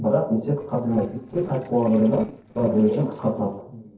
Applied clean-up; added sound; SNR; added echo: neural separator model SepFormer DNS4.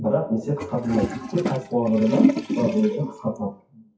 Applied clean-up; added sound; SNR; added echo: classical method WPE with log-MMSE.